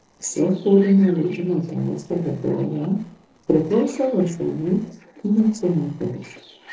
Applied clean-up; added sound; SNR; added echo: neural separator model SepFormer DNS4.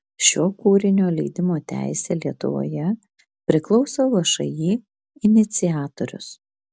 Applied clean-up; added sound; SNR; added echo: none; none; none; none.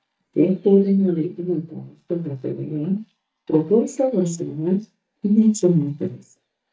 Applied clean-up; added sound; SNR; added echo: neural mask model DeepFilterNet 3.